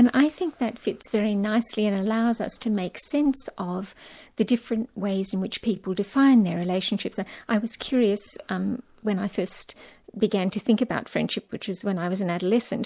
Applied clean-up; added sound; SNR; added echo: none; none; none; none.